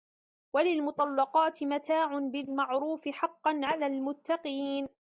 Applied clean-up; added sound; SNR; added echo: neural mask model DeepFilterNet 3.